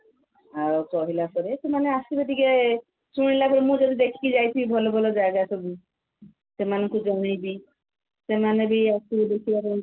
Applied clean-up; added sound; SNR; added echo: none; none; none; none.